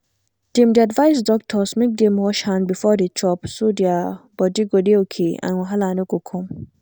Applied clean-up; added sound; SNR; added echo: none; none; none; none.